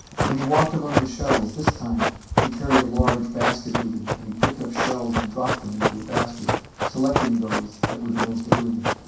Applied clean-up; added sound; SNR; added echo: none; Run; -1 dB; reverberation time 0.6 s.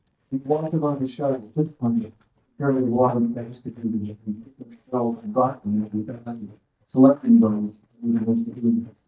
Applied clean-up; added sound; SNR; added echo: neural mask model DeepFilterNet 3.